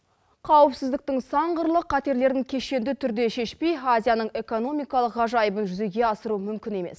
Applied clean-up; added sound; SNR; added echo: none; none; none; none.